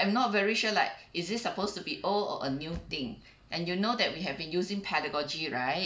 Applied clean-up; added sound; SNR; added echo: none; none; none; none.